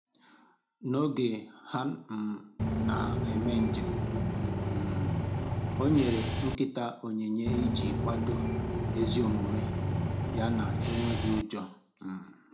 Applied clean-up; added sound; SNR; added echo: none; Bus / Engine; -3 dB; reverberation time 0.3 s.